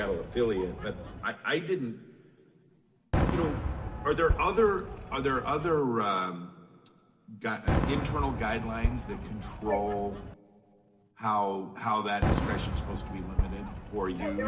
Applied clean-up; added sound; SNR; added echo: none; Fireworks; 3 dB; reverberation time 2.2 s.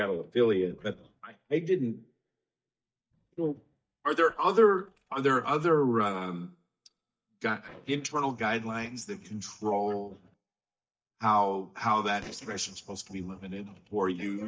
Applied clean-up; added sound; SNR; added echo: neural mask model DeepFilterNet 3.